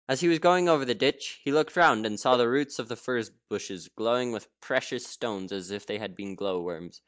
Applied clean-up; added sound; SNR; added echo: neural mask model DeepFilterNet 3.